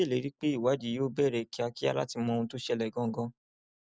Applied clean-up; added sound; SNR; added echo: none; none; none; none.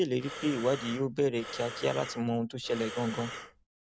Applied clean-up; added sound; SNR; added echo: none; Breathing; 11 dB; none.